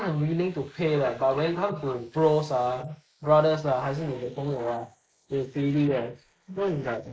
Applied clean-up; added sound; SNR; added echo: neural mask model Resemble Enhance denoiser.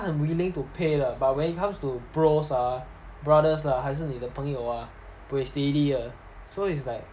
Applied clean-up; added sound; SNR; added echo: none; none; none; none.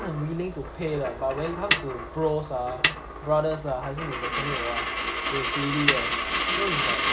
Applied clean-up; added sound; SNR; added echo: none; Coin (dropping) + Snare drum; -2 dB; none.